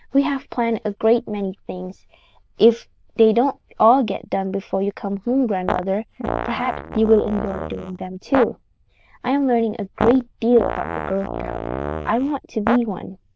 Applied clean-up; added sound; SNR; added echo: neural diffusion model UNIVERSE++.